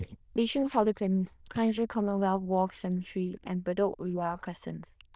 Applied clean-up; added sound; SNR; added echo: neural diffusion model UNIVERSE++.